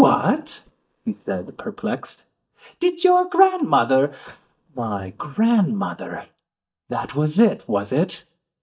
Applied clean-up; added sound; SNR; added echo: neural mask model DeepFilterNet 3.